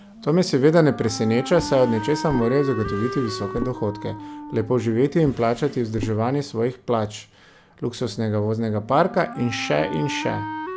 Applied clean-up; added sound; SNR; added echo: none; Wind instrument, woodwind instrument + Drawer open or close; 11 dB; none.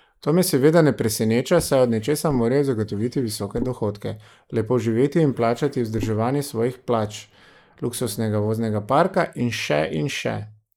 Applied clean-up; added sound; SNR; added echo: neural mask model Resemble Enhance denoiser.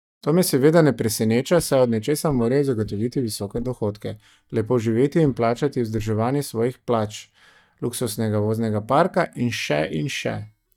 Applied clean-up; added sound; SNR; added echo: neural mask model DeepFilterNet 3.